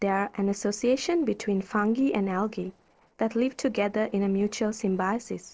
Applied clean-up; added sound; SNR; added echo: neural separator model SepFormer DNS4.